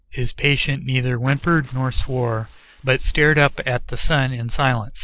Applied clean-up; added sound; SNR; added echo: neural separator model SepFormer DNS4.